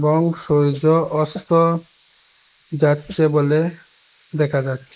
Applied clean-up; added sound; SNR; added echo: neural mask model Resemble Enhance denoiser.